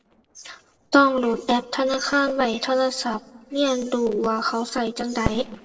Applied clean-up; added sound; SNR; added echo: neural separator model SepFormer DNS4.